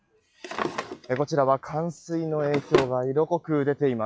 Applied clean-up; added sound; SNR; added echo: classical method log-MMSE.